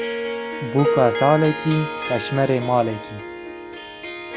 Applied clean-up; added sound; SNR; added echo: none; Harp; 5 dB; none.